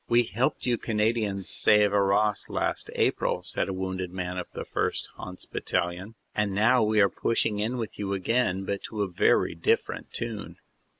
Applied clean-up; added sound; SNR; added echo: neural mask model Resemble Enhance denoiser.